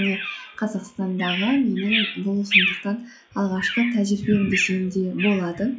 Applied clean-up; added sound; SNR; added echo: classical method log-MMSE.